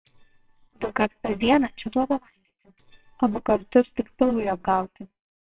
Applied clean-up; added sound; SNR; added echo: neural separator model SepFormer WHAMR!.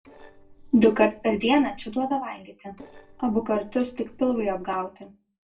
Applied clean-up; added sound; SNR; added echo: neural separator model SepFormer DNS4.